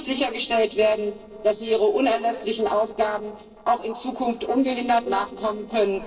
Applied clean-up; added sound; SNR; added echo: neural separator model SepFormer DNS4.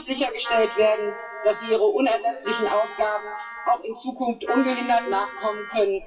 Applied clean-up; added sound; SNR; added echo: classical method WPE with log-MMSE.